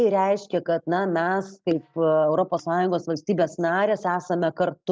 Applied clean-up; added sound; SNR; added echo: neural mask model DeepFilterNet 3.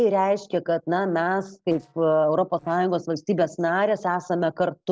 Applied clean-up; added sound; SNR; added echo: neural separator model SepFormer DNS4.